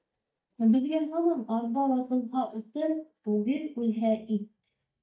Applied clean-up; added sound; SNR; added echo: neural mask model DeepFilterNet 3.